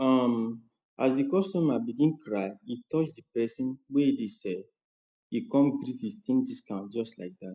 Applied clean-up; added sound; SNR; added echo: none; none; none; none.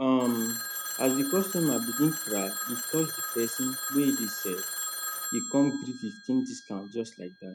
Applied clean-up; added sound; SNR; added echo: none; Telephone; 6 dB; none.